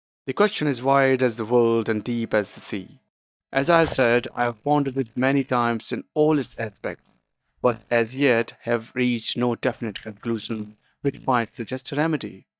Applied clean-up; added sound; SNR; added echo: neural mask model DeepFilterNet 3.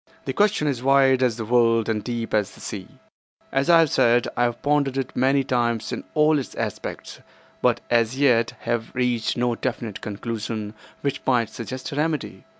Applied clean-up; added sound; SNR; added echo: none; none; none; none.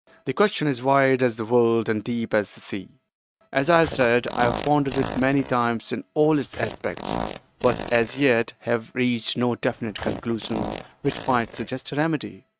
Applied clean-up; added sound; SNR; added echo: neural mask model RNNoise.